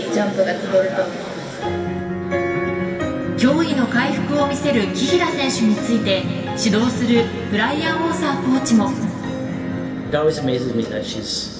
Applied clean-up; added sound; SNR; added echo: none; none; none; reverberation time 2.5 s.